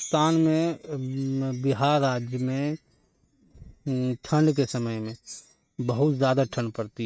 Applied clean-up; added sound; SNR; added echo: neural mask model RNNoise.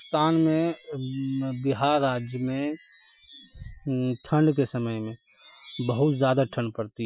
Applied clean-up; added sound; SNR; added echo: classical method Wiener filter.